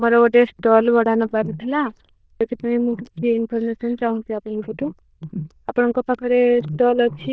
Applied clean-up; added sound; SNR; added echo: neural diffusion model UNIVERSE++.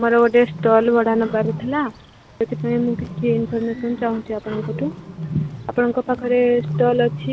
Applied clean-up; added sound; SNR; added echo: none; Bird; 11 dB; none.